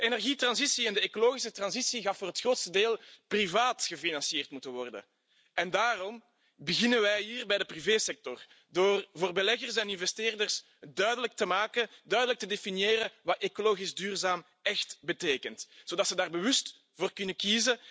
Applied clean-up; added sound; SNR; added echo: none; none; none; none.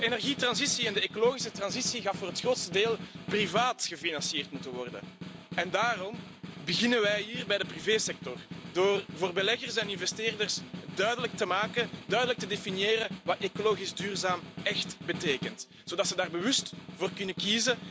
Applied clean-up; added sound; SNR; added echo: none; Snare drum; 11 dB; none.